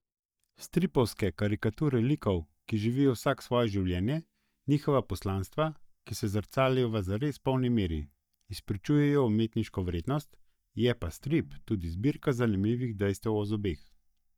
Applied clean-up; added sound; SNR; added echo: neural mask model DeepFilterNet 3.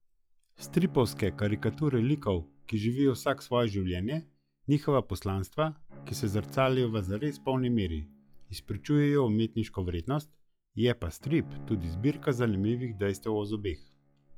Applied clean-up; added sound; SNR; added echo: classical method log-MMSE.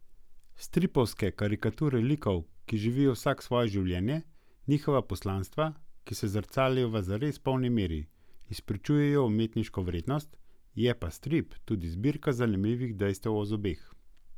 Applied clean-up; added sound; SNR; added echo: none; none; none; none.